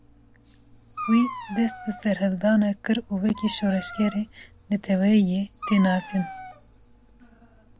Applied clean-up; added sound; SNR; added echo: none; Dog; 15 dB; none.